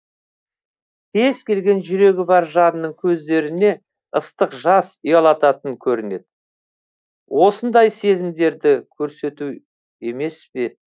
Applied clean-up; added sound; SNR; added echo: neural mask model DeepFilterNet 3.